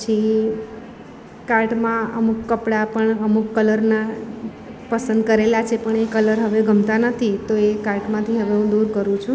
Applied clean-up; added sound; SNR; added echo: none; none; none; none.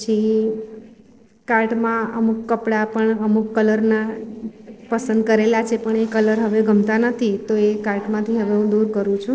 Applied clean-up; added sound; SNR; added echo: neural separator model SepFormer DNS4.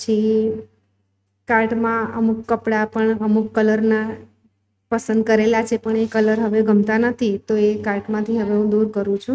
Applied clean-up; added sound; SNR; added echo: neural mask model RNNoise.